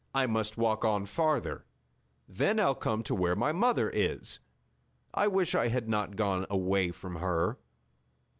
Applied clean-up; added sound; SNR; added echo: none; none; none; none.